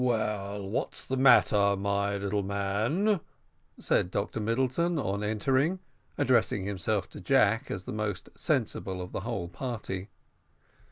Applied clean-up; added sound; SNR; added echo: none; none; none; none.